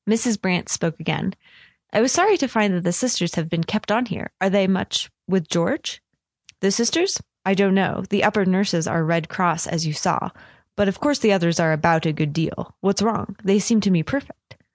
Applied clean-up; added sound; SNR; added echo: none; none; none; none.